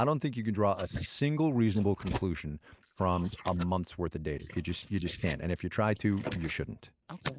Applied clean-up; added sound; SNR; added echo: neural mask model Resemble Enhance denoiser.